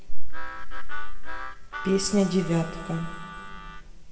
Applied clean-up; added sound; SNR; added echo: none; Harmonica; 19 dB; reverberation time 2.8 s.